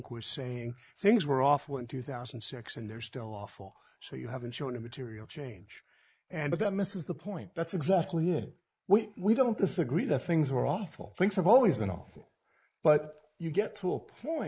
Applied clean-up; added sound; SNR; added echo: neural mask model Resemble Enhance denoiser.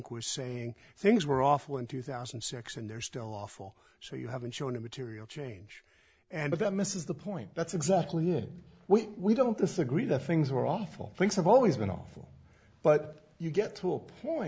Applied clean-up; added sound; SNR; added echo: none; none; none; none.